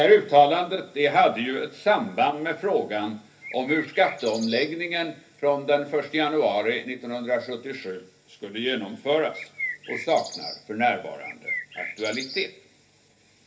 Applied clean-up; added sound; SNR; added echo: none; Bird; 10 dB; reverberation time 0.3 s.